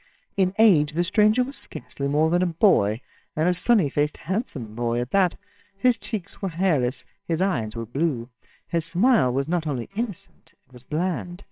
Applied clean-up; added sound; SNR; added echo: neural separator model SepFormer WHAMR!.